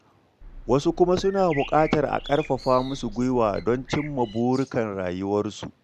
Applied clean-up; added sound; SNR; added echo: none; Bird + Car; 16 dB; none.